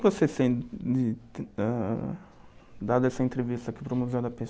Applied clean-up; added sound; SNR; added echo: none; none; none; none.